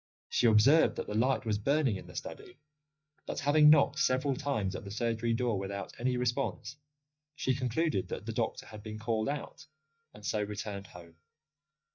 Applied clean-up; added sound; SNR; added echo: neural mask model DeepFilterNet 3.